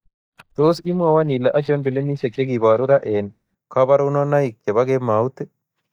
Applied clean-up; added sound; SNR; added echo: neural mask model DeepFilterNet 3.